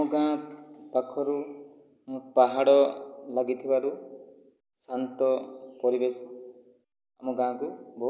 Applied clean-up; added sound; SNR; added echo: none; none; none; none.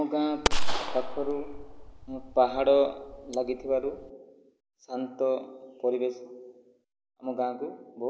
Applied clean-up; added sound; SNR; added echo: none; Gunshot, gunfire; -1 dB; none.